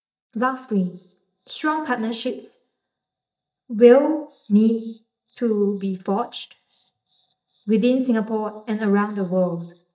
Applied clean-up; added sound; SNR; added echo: neural mask model DeepFilterNet 3.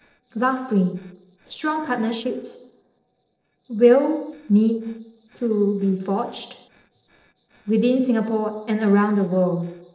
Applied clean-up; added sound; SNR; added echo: neural separator model SepFormer DNS4.